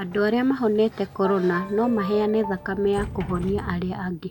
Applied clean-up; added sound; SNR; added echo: none; Ringtone + Sliding door; 12 dB; none.